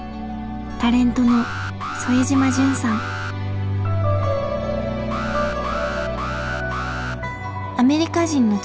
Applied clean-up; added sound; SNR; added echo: none; Alarm; 11 dB; none.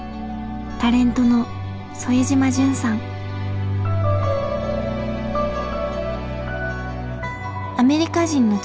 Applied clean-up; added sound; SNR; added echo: none; none; none; none.